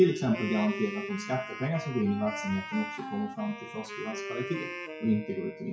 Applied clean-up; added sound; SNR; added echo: classical method WPE with log-MMSE.